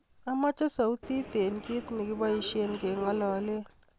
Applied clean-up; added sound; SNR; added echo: none; Subway, metro, underground; 12 dB; none.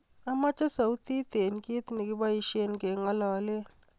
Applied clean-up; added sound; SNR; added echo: none; none; none; none.